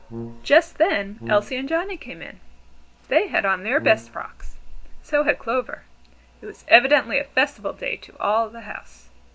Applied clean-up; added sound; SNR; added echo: none; Dog + Brass instrument; 14 dB; none.